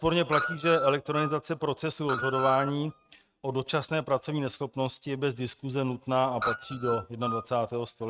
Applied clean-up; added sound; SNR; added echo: neural mask model RNNoise.